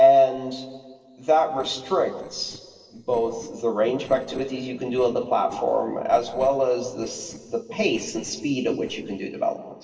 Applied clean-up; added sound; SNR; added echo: neural separator model SepFormer DNS4.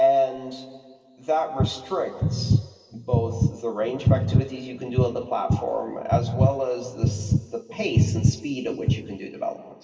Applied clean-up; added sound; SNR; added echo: none; Bass guitar; -3 dB; reverberation time 2.3 s.